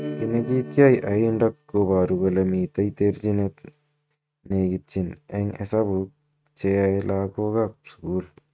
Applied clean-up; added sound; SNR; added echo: neural mask model RNNoise.